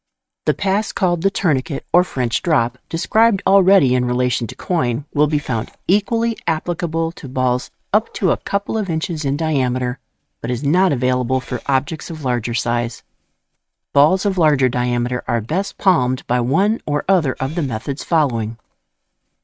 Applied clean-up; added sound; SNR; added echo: neural mask model RNNoise.